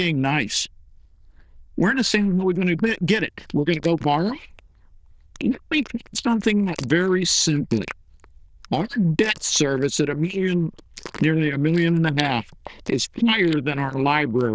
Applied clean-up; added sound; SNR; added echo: neural diffusion model UNIVERSE++.